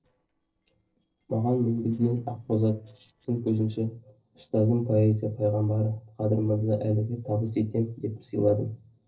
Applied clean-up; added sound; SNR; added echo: neural separator model SepFormer DNS4.